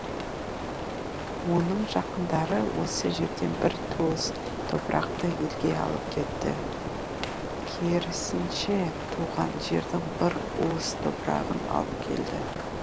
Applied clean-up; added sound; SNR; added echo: none; Rain; 3 dB; none.